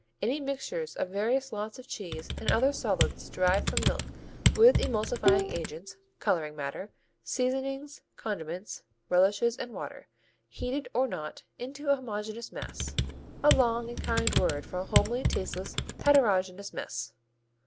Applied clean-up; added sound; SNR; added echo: none; Bowed string instrument + Computer keyboard; 0 dB; none.